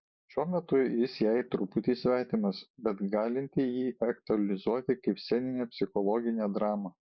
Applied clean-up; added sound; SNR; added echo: none; none; none; none.